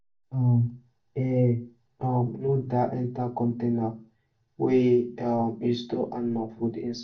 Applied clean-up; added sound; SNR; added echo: none; none; none; reverberation time 0.3 s.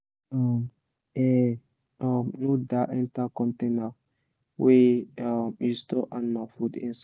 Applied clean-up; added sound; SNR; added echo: none; none; none; none.